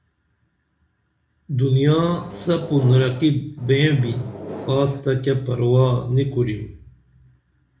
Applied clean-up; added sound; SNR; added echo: none; Microwave oven; 14 dB; reverberation time 0.4 s.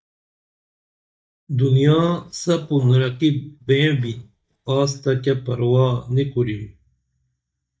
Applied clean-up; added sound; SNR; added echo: neural mask model DeepFilterNet 3.